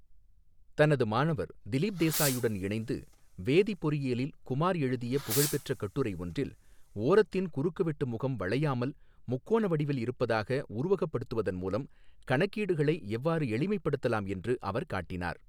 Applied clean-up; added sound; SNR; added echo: none; Fireworks; 11 dB; none.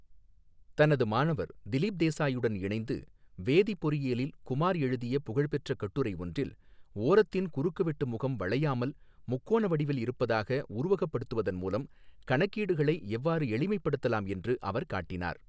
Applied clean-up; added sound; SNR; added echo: none; none; none; none.